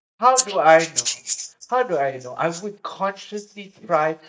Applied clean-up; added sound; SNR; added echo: neural mask model DeepFilterNet 3.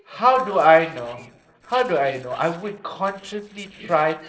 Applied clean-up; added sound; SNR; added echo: neural separator model SepFormer DNS4.